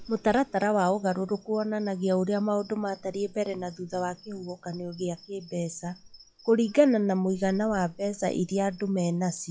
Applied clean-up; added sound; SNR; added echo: classical method log-MMSE.